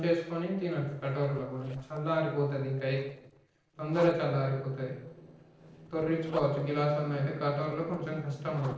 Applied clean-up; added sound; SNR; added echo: neural separator model SepFormer DNS4.